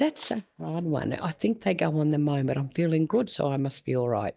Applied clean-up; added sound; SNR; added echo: neural mask model DeepFilterNet 3.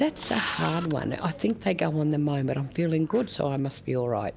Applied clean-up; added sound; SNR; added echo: none; Camera; 11 dB; none.